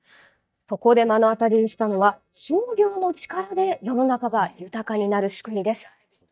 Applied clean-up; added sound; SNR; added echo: neural mask model DeepFilterNet 3.